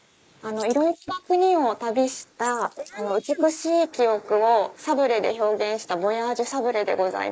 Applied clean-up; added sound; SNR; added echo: neural mask model Resemble Enhance denoiser.